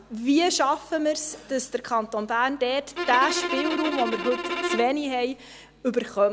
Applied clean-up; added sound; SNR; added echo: none; Bowed string instrument; 5 dB; none.